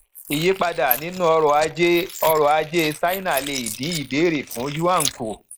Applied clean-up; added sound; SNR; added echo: neural mask model Resemble Enhance denoiser.